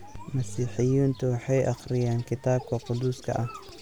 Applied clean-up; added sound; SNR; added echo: none; none; none; none.